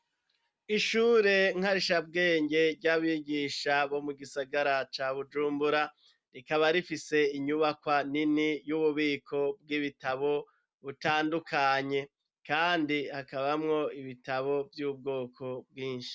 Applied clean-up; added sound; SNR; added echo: none; none; none; none.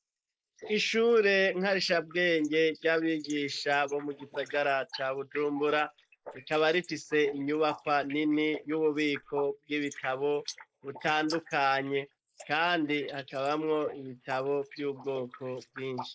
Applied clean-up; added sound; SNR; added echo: neural mask model Resemble Enhance denoiser.